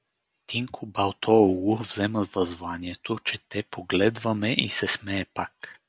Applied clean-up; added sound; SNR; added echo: none; none; none; none.